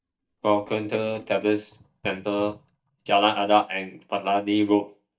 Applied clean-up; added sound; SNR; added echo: neural mask model DeepFilterNet 3.